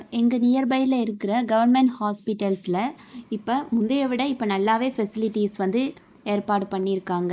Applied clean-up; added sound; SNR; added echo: neural mask model Resemble Enhance denoiser.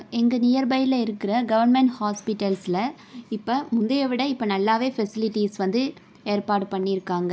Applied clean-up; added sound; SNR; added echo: none; none; none; none.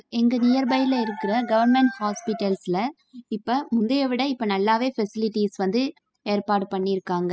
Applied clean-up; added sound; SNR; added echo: classical method spectral subtraction.